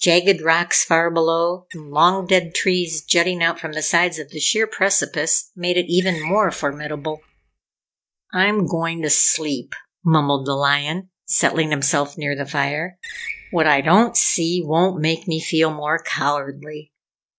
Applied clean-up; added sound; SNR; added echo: neural mask model DeepFilterNet 3.